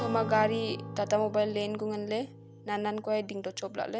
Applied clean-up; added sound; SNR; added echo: none; Acoustic guitar / Strum; 11 dB; none.